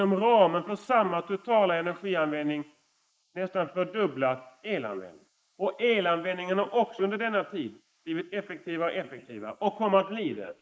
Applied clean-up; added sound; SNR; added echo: neural mask model Resemble Enhance denoiser.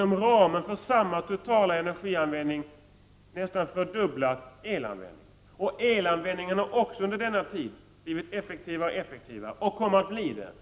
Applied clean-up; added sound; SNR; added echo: none; none; none; none.